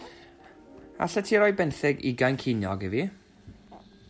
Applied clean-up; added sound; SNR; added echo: none; none; none; none.